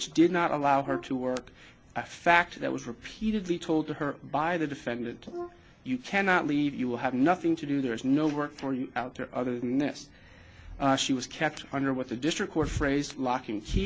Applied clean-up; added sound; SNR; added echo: none; Brass instrument; 15 dB; none.